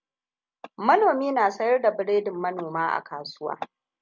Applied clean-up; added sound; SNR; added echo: none; none; none; none.